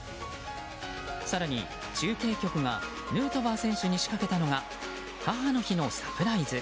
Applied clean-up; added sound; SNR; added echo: none; none; none; none.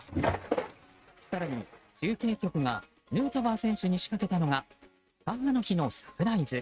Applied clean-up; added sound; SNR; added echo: neural mask model RNNoise.